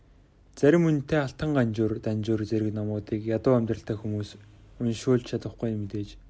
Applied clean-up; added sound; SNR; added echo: none; none; none; none.